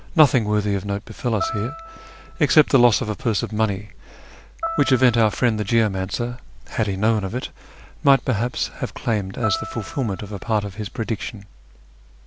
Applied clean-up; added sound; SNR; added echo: none; Piano; 12 dB; none.